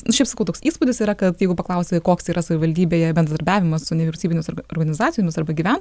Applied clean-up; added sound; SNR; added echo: none; none; none; none.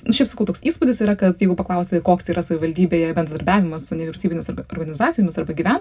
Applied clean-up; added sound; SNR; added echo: none; none; none; reverberation time 0.2 s.